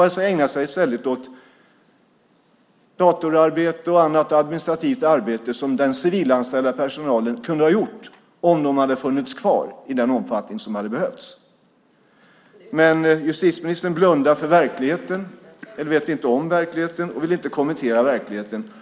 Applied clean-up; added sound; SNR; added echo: none; none; none; none.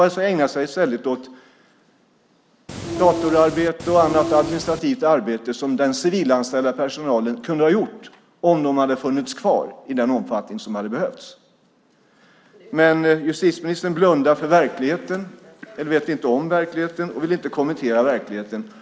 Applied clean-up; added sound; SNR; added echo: none; Train; 6 dB; none.